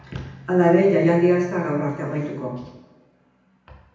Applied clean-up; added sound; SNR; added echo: none; none; none; reverberation time 0.9 s.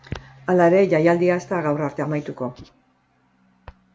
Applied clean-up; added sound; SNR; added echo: none; none; none; none.